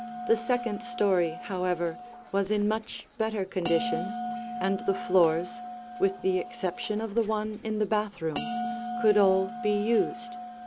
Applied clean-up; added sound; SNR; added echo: none; Bell; 9 dB; none.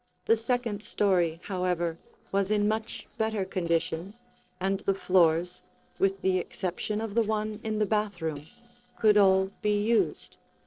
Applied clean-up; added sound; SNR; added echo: neural separator model SepFormer DNS4.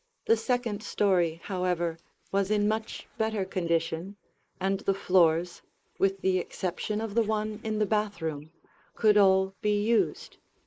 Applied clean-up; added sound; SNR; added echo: neural mask model Resemble Enhance denoiser.